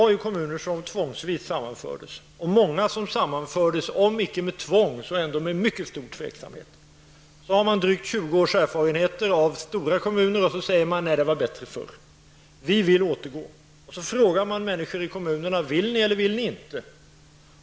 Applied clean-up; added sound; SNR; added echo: none; none; none; none.